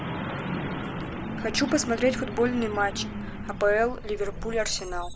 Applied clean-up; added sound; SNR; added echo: none; Truck; 5 dB; none.